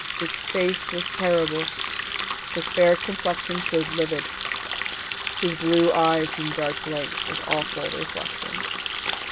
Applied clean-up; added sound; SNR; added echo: none; Rattle (instrument) + Water tap, faucet; 2 dB; none.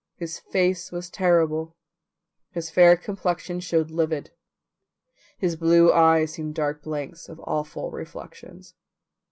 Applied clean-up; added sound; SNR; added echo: none; none; none; none.